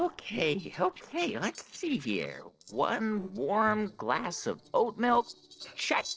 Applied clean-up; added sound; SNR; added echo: neural separator model SepFormer DNS4.